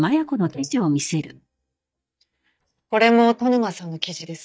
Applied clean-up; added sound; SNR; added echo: neural mask model DeepFilterNet 3.